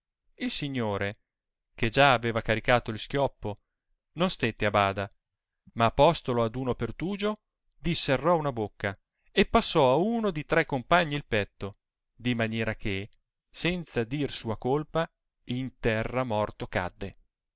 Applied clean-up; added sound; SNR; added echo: neural mask model Resemble Enhance denoiser.